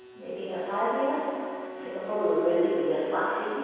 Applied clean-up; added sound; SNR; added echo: none; Wind instrument, woodwind instrument; 16 dB; reverberation time 2.2 s.